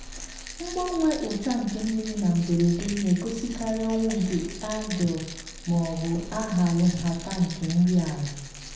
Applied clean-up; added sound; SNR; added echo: none; Rattle; 13 dB; reverberation time 0.8 s.